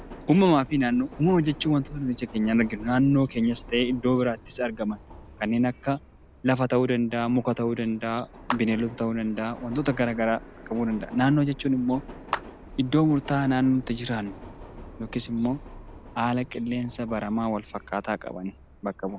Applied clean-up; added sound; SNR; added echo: none; Subway, metro, underground + Clapping; 17 dB; none.